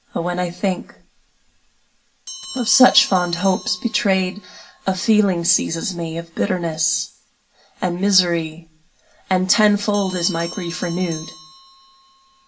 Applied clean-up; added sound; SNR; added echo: none; Bell; 19 dB; reverberation time 0.2 s.